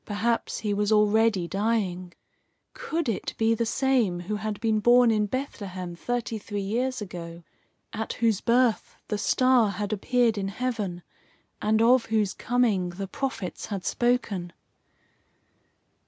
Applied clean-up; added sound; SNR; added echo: none; none; none; none.